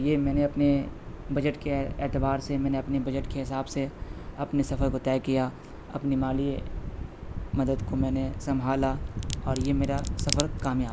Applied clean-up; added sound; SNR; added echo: none; Crack; 10 dB; none.